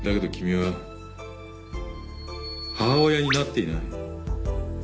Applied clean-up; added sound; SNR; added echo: none; Bird vocalization, bird call, bird song; 12 dB; none.